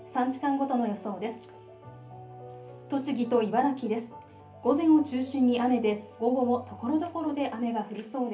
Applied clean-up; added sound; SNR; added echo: none; none; none; reverberation time 0.3 s.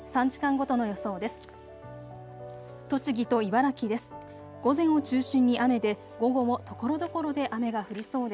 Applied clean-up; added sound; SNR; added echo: none; none; none; none.